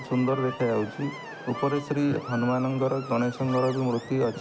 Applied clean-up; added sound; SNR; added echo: none; Wind instrument, woodwind instrument + Screech; 14 dB; none.